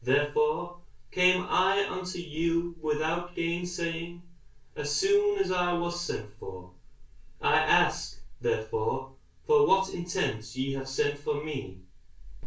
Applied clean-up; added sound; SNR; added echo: none; none; none; reverberation time 0.3 s.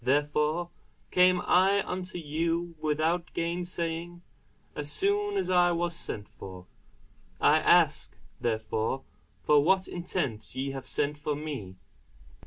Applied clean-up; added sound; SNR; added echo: none; none; none; none.